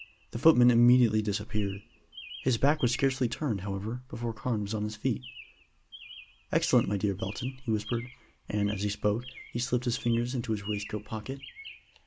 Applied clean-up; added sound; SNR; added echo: none; Chirp, tweet; 20 dB; none.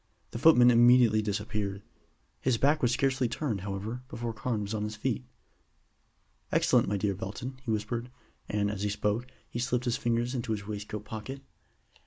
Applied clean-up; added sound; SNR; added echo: none; none; none; none.